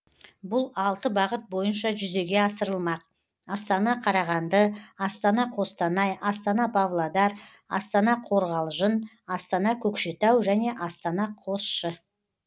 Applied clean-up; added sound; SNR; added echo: none; none; none; none.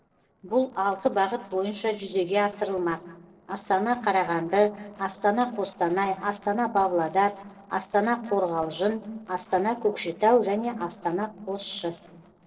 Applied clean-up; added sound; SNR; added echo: neural separator model SepFormer DNS4.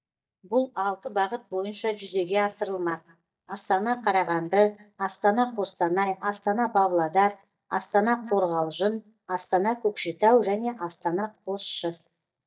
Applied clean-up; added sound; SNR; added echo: neural mask model DeepFilterNet 3.